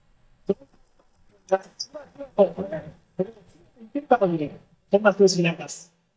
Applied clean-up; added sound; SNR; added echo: neural mask model DeepFilterNet 3.